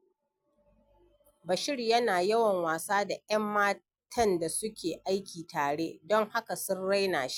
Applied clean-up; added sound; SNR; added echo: none; none; none; none.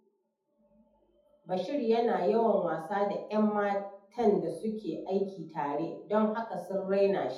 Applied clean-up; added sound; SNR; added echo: none; none; none; reverberation time 0.6 s.